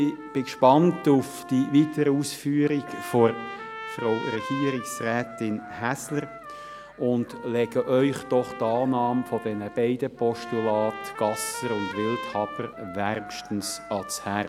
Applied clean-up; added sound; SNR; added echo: none; Trumpet; 13 dB; none.